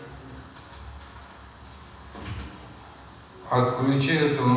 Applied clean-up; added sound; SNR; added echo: none; none; none; reverberation time 1.1 s.